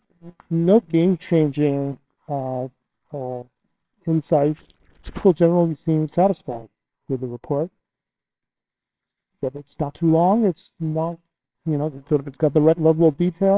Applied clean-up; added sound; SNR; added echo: neural separator model SepFormer WHAMR!.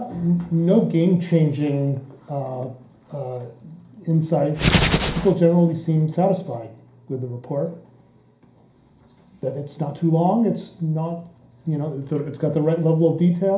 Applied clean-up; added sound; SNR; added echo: none; Hands; -2 dB; reverberation time 0.5 s.